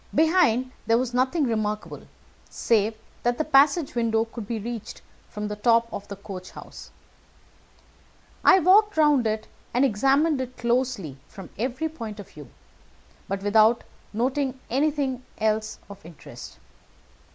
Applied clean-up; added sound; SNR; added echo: none; none; none; none.